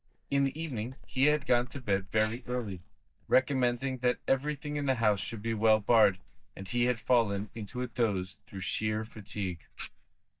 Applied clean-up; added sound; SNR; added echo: neural mask model DeepFilterNet 3.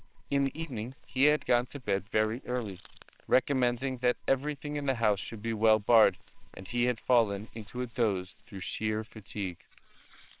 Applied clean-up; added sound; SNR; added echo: neural separator model SepFormer WHAMR!.